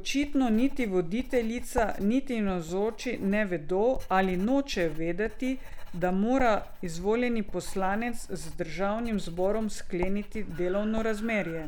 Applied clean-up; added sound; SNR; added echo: none; Writing; 7 dB; none.